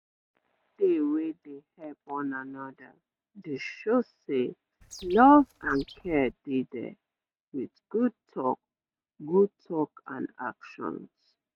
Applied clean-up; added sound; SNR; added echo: neural mask model RNNoise.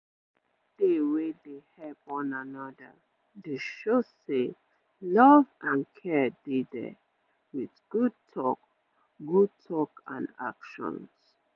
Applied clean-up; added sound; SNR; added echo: none; none; none; none.